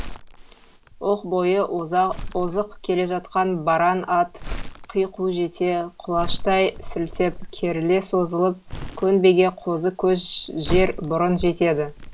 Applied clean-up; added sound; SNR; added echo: none; Crumpling, crinkling; 10 dB; none.